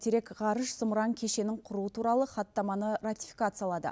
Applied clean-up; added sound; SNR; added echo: none; none; none; none.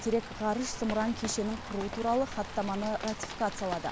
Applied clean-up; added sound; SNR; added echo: none; Rain; 8 dB; none.